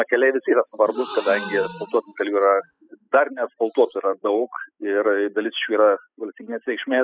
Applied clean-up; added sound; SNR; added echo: classical method spectral subtraction.